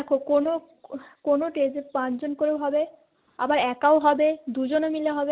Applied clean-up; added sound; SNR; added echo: none; none; none; none.